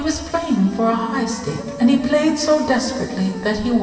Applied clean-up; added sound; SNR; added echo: none; Wind instrument, woodwind instrument; 15 dB; reverberation time 2.7 s.